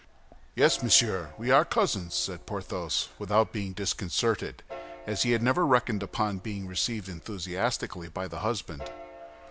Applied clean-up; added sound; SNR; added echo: none; Piano; 19 dB; none.